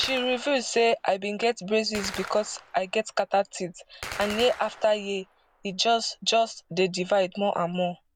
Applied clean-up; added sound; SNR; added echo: none; Gunshot, gunfire; 17 dB; none.